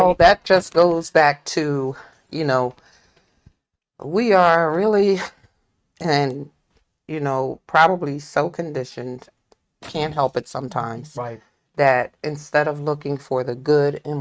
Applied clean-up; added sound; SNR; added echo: neural mask model RNNoise.